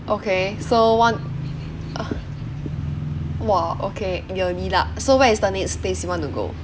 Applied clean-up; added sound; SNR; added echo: none; none; none; none.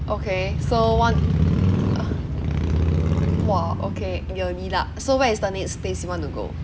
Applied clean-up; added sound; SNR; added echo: none; Motorcycle / Crow; -2 dB; none.